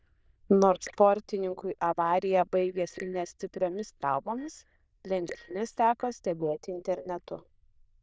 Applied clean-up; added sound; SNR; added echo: neural diffusion model UNIVERSE++.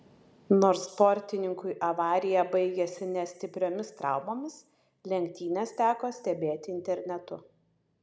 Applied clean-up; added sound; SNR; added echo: none; none; none; none.